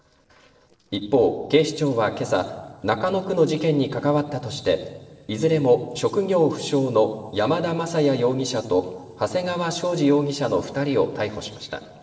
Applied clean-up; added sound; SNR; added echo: neural separator model SepFormer DNS4.